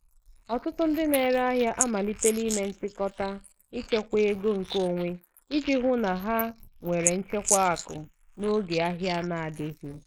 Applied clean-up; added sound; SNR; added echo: neural mask model Resemble Enhance denoiser.